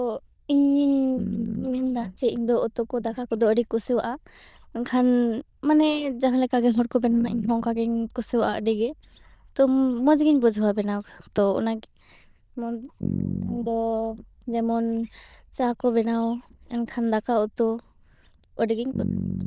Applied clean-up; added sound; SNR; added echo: neural diffusion model UNIVERSE++.